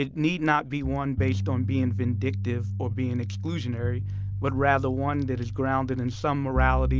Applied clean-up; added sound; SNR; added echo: none; none; none; none.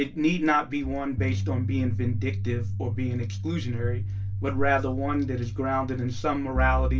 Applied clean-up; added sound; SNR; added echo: none; none; none; reverberation time 0.2 s.